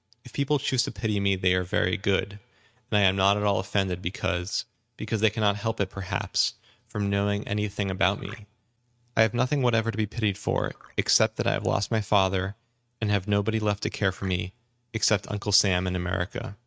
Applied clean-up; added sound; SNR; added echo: neural mask model RNNoise.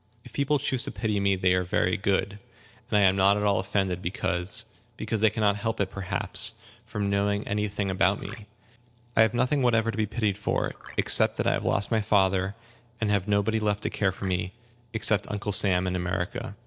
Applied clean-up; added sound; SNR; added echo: neural separator model SepFormer DNS4.